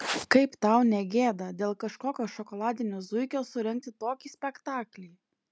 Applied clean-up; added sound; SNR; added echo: none; none; none; none.